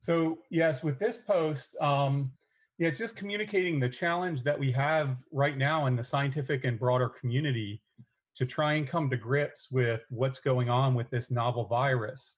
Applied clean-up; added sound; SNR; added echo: none; none; none; none.